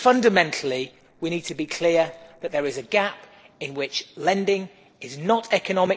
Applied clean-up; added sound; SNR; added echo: neural separator model SepFormer DNS4.